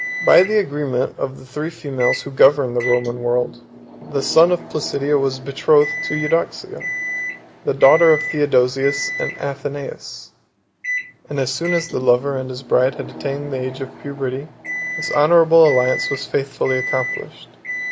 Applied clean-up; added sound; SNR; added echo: none; Microwave oven; 10 dB; none.